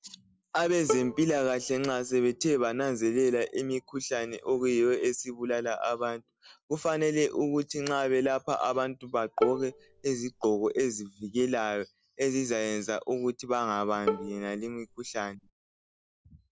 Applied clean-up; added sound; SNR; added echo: none; Bowed string instrument; 7 dB; none.